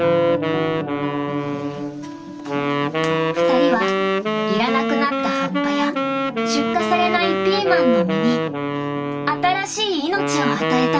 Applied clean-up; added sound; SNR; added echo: none; Wind instrument, woodwind instrument; -3 dB; reverberation time 0.2 s.